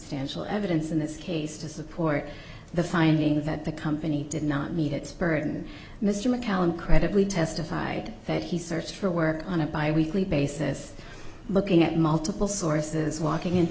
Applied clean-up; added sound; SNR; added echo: none; none; none; none.